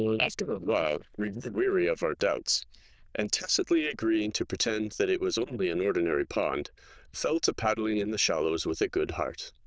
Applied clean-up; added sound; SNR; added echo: neural diffusion model UNIVERSE++.